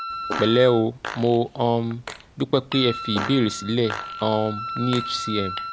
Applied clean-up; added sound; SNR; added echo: none; Wind instrument, woodwind instrument + Fart; 9 dB; none.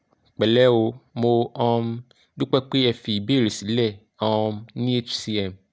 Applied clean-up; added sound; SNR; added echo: none; none; none; none.